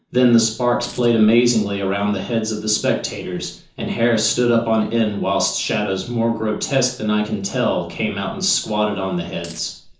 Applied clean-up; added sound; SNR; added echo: none; Coin (dropping); 20 dB; reverberation time 0.9 s.